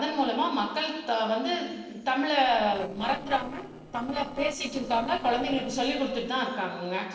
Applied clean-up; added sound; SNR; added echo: neural separator model SepFormer DNS4.